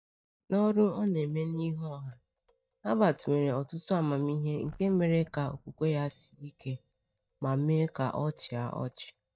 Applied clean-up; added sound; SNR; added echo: neural mask model DeepFilterNet 3.